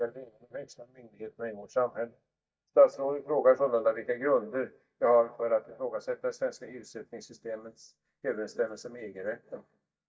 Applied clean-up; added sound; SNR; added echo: neural mask model DeepFilterNet 3.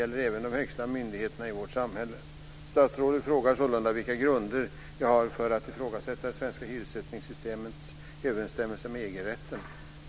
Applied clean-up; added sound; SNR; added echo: none; none; none; none.